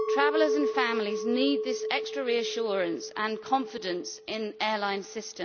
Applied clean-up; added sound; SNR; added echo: none; Chink, clink; 3 dB; none.